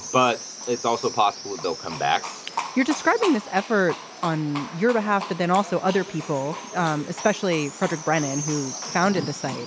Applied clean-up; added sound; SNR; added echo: none; Livestock, farm animals, working animals; 11 dB; none.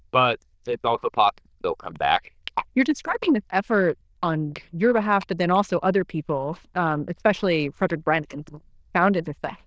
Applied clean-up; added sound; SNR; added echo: neural diffusion model UNIVERSE++.